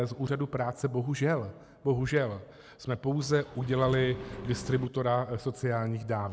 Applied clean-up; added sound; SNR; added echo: none; Engine; 12 dB; none.